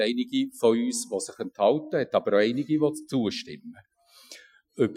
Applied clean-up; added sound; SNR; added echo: classical method Wiener filter.